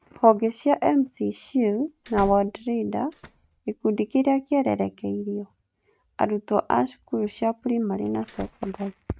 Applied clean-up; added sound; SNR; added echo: neural mask model RNNoise.